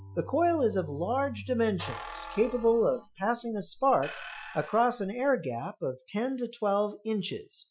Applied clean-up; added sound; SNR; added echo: classical method Wiener filter.